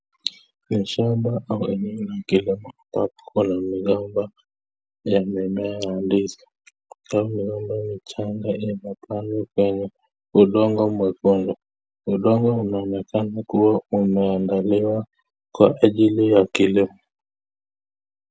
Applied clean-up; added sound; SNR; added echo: none; none; none; none.